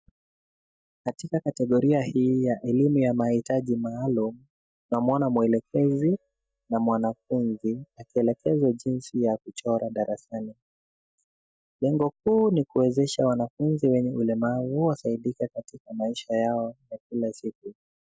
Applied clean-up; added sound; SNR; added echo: neural mask model DeepFilterNet 3.